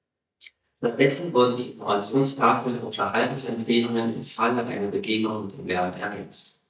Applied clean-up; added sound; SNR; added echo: neural mask model DeepFilterNet 3.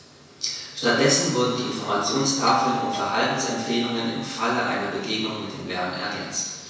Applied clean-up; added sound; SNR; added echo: none; Doorbell; 6 dB; reverberation time 1.1 s.